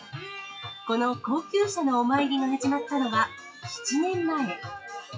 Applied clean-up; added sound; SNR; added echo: classical method WPE with log-MMSE.